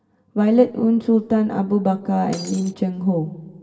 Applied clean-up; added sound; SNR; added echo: none; Shatter; 16 dB; reverberation time 1.4 s.